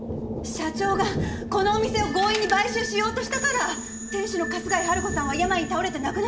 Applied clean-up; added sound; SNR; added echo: none; Thunder; 10 dB; none.